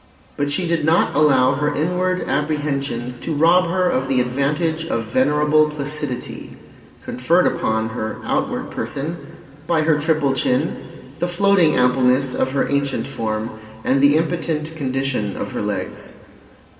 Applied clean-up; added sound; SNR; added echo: none; none; none; reverberation time 2.0 s.